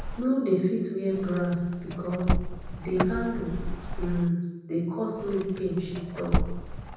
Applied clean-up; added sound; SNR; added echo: none; Car; 3 dB; reverberation time 1.1 s.